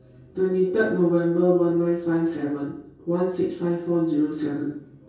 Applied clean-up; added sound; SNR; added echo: none; none; none; reverberation time 0.6 s.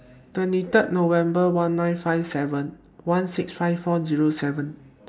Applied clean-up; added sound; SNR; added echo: none; none; none; none.